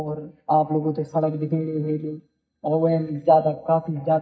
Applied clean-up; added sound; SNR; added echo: neural mask model DeepFilterNet 3.